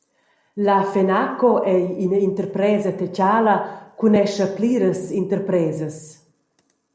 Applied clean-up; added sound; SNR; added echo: none; none; none; none.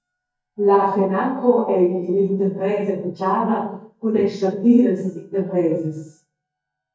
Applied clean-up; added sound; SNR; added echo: neural mask model DeepFilterNet 3.